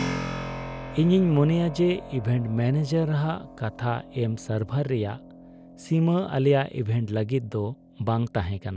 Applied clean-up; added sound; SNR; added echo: none; Keyboard (musical); 13 dB; none.